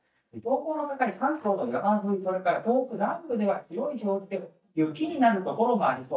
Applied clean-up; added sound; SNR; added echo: neural mask model DeepFilterNet 3.